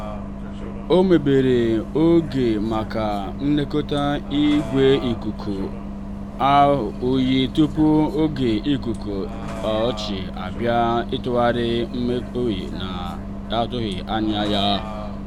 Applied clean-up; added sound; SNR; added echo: none; Bus; 9 dB; none.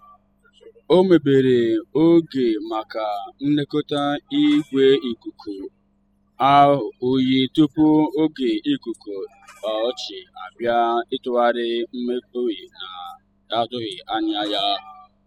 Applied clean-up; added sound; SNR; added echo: classical method spectral subtraction.